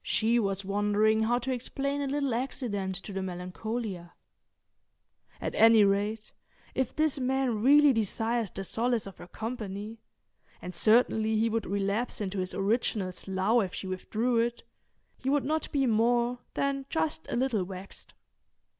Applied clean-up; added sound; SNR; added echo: none; none; none; none.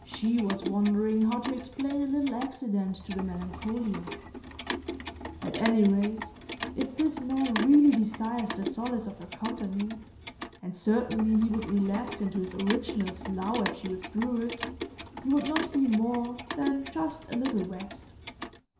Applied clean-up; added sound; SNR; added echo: none; Clock; 10 dB; reverberation time 0.7 s.